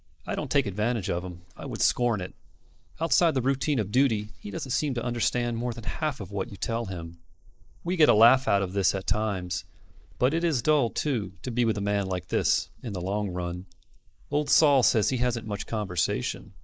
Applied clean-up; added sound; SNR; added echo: neural mask model Resemble Enhance denoiser.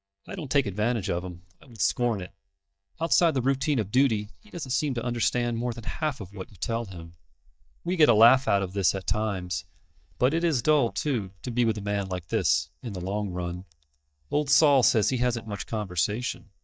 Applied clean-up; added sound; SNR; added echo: neural mask model DeepFilterNet 3.